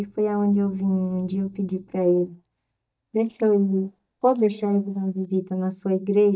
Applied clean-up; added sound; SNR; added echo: neural mask model DeepFilterNet 3.